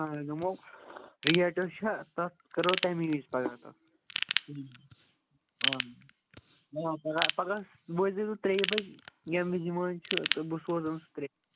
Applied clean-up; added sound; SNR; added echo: none; Ratchet, pawl / Tools; 0 dB; none.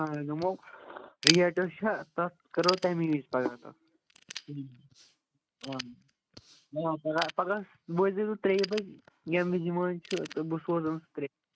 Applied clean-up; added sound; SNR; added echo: neural mask model RNNoise.